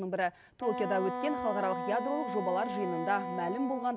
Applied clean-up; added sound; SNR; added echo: none; Wind instrument, woodwind instrument; 4 dB; none.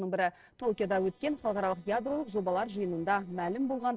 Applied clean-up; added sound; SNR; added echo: neural separator model SepFormer DNS4.